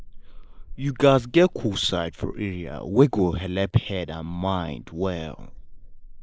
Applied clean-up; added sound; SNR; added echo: neural mask model Resemble Enhance denoiser.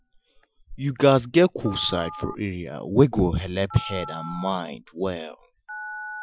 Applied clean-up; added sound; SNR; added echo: classical method Wiener filter.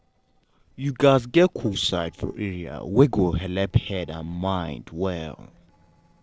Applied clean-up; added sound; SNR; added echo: neural separator model SepFormer DNS4.